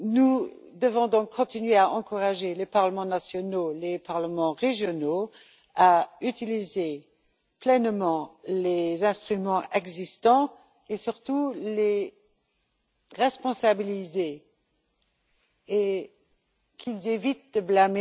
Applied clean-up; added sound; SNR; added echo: none; none; none; none.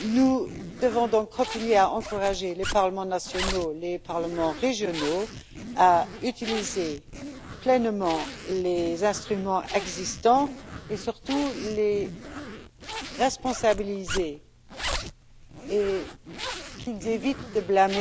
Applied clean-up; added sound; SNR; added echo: none; Zipper (clothing); 11 dB; none.